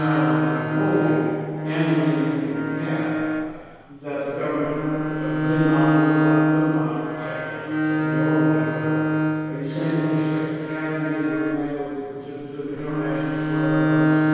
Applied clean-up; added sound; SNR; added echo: none; Bowed string instrument; -5 dB; reverberation time 2.2 s.